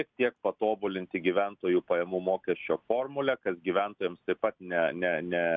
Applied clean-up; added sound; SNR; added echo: none; none; none; none.